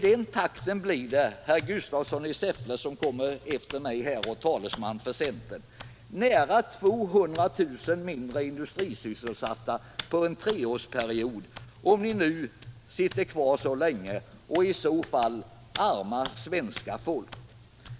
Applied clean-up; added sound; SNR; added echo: none; Hands; 16 dB; none.